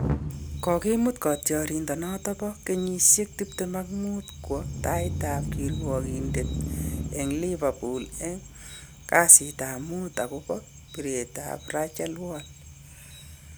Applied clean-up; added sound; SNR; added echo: none; Engine starting / Accelerating, revving, vroom / Motor vehicle (road); 8 dB; none.